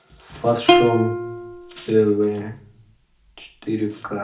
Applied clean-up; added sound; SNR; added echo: none; Plucked string instrument; 0 dB; reverberation time 0.3 s.